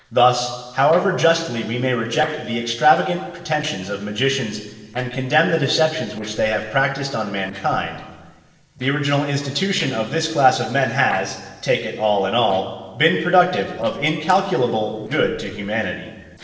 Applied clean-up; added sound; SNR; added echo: neural separator model SepFormer DNS4.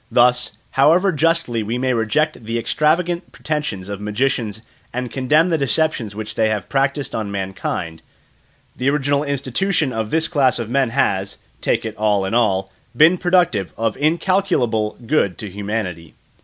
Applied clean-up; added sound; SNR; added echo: none; none; none; none.